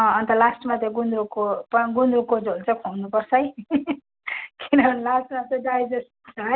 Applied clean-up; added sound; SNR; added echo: none; none; none; none.